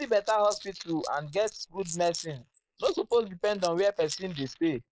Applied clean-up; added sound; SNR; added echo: neural mask model Resemble Enhance denoiser.